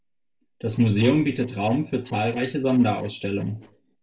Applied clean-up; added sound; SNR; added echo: neural separator model SepFormer DNS4.